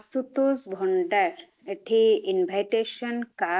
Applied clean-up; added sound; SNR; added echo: none; none; none; none.